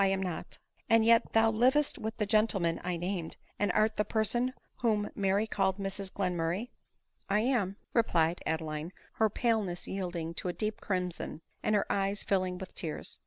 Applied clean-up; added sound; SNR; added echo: none; none; none; none.